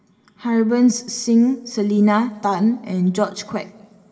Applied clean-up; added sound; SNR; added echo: none; none; none; reverberation time 2.7 s.